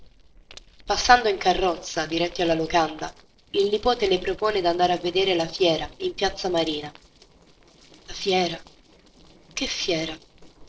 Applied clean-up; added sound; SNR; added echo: neural separator model SepFormer DNS4.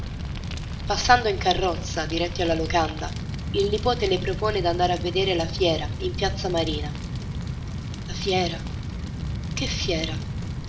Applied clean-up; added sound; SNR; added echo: none; Fire; 4 dB; reverberation time 1.3 s.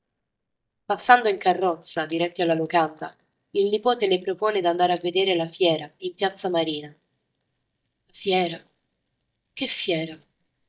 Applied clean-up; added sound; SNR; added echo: neural mask model DeepFilterNet 3.